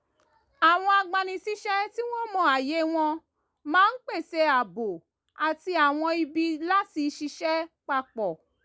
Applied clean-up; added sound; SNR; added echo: none; none; none; none.